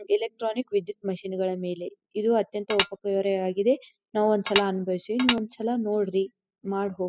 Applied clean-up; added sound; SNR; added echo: classical method spectral subtraction.